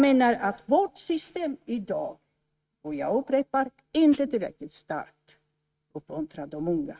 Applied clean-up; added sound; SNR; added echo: neural mask model RNNoise.